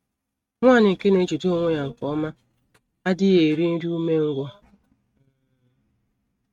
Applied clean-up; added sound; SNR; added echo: neural mask model RNNoise.